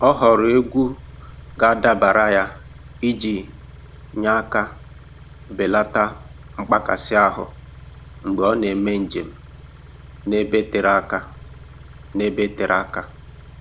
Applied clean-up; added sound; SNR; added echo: none; Idling / Car; 19 dB; none.